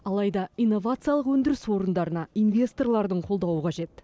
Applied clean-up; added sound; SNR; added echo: none; none; none; none.